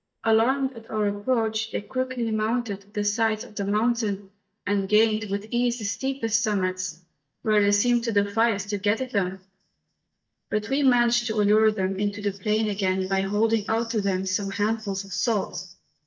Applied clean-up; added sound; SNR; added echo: neural mask model DeepFilterNet 3.